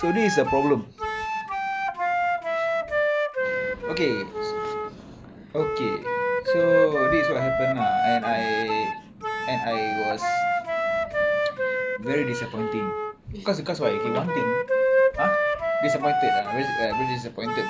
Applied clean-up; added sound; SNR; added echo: none; Wind instrument, woodwind instrument; -4 dB; none.